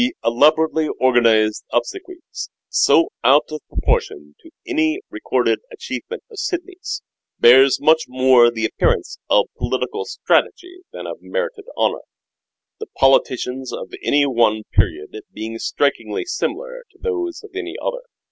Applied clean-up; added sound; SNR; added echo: none; none; none; none.